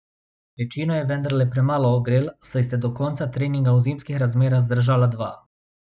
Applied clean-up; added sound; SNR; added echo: none; none; none; none.